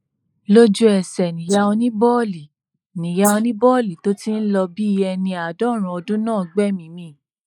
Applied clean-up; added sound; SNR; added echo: neural mask model Resemble Enhance denoiser.